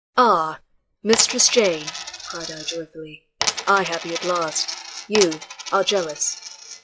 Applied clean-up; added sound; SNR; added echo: classical method log-MMSE.